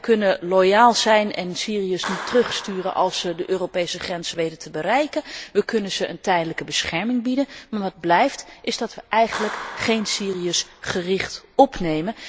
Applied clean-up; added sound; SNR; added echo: none; Clapping; 18 dB; none.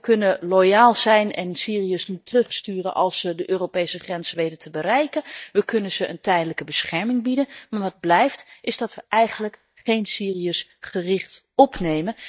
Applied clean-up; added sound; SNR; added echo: neural mask model DeepFilterNet 3.